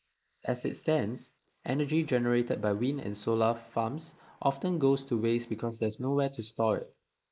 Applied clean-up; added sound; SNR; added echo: neural mask model Resemble Enhance denoiser.